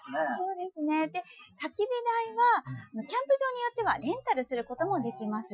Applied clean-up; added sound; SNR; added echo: classical method Wiener filter.